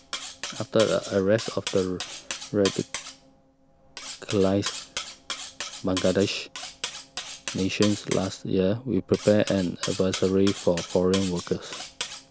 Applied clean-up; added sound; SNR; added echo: none; Cutlery, silverware; 11 dB; none.